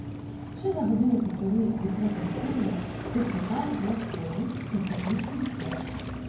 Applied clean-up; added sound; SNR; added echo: none; Waves, surf; 6 dB; reverberation time 0.9 s.